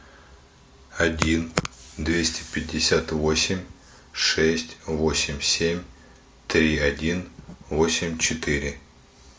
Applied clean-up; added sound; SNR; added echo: none; none; none; none.